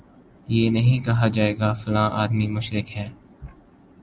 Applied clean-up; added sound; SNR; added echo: none; none; none; none.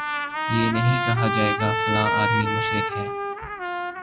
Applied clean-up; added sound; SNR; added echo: none; Trumpet; -1 dB; none.